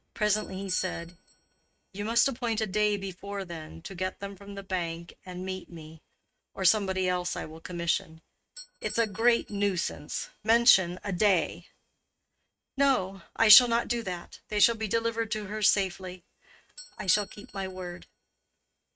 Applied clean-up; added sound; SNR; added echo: neural mask model RNNoise.